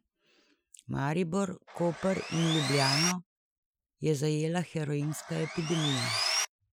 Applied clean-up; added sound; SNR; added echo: classical method Wiener filter.